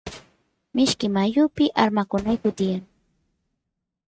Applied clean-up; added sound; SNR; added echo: neural mask model RNNoise.